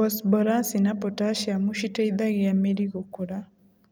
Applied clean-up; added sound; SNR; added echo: none; none; none; none.